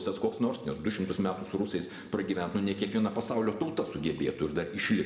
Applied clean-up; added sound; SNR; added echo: none; none; none; reverberation time 1.3 s.